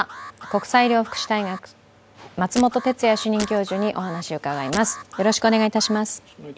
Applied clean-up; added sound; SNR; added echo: none; Shatter + Alarm; 15 dB; none.